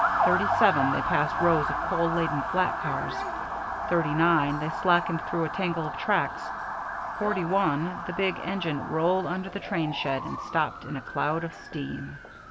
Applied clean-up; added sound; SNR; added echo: none; Motor vehicle (road) / Siren; 3 dB; none.